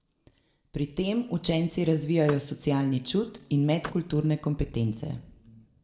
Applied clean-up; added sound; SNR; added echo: none; Vehicle; 17 dB; reverberation time 1.0 s.